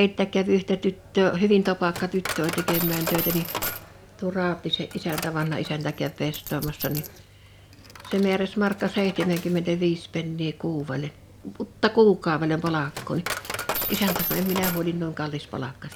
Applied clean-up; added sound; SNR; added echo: none; Coin (dropping); 10 dB; none.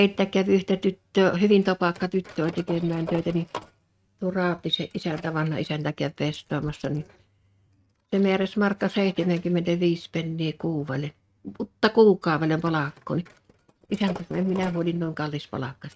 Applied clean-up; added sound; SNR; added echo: neural mask model RNNoise.